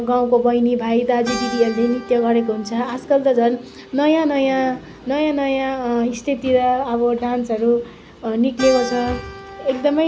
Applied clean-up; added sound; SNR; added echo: none; Keyboard (musical); 17 dB; none.